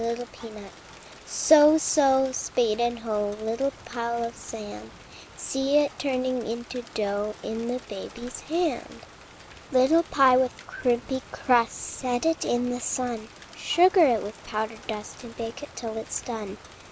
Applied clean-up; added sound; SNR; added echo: none; Rain; 20 dB; none.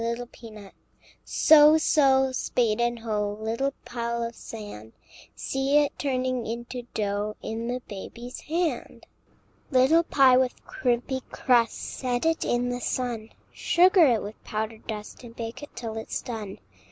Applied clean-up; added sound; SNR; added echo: none; none; none; none.